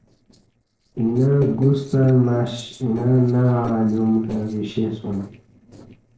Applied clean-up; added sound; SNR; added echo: neural separator model SepFormer DNS4.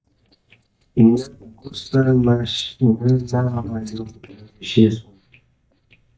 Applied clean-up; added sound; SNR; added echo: neural mask model DeepFilterNet 3.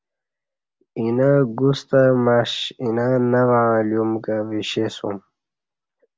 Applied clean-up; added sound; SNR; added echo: none; none; none; none.